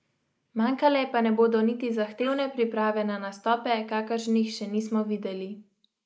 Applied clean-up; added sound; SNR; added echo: neural mask model Resemble Enhance denoiser.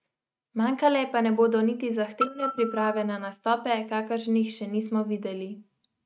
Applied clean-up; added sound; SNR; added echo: neural mask model RNNoise.